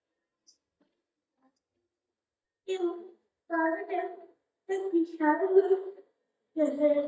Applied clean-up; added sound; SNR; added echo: neural mask model DeepFilterNet 3.